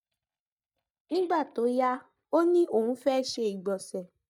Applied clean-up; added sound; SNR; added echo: neural mask model DeepFilterNet 3.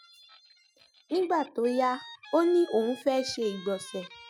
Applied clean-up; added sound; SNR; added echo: classical method Wiener filter.